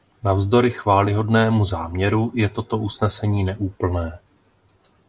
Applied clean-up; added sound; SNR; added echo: none; none; none; none.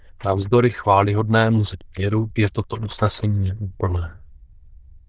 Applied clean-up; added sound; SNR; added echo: neural diffusion model UNIVERSE++.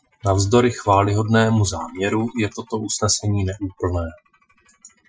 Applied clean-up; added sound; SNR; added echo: classical method Wiener filter.